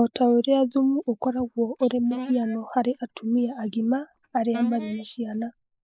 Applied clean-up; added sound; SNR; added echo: neural mask model Resemble Enhance denoiser.